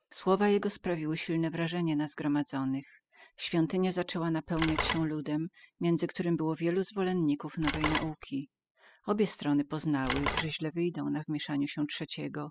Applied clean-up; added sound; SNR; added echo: classical method spectral subtraction.